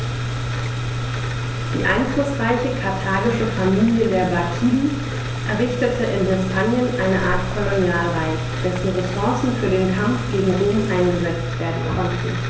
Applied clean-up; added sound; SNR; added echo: none; Boiling; 14 dB; none.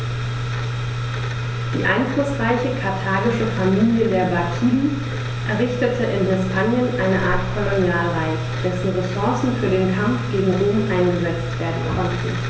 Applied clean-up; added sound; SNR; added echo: none; none; none; none.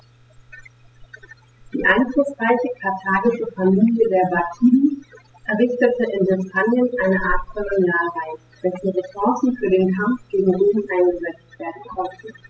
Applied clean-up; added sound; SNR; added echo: classical method spectral subtraction.